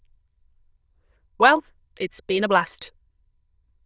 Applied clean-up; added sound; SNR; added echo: neural diffusion model UNIVERSE++.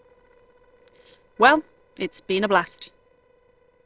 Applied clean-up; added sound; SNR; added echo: neural separator model SepFormer DNS4.